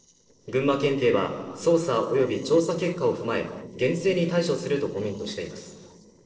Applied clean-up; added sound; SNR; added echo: neural separator model SepFormer DNS4.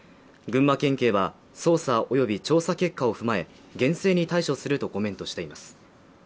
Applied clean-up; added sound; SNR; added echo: none; none; none; none.